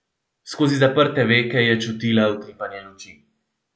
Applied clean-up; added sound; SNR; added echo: none; none; none; none.